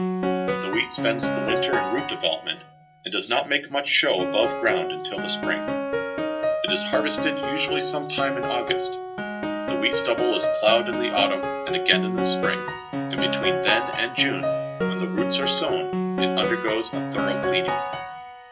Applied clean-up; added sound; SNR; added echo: none; Piano; 0 dB; reverberation time 0.2 s.